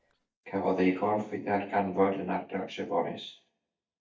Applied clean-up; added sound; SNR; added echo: neural mask model DeepFilterNet 3.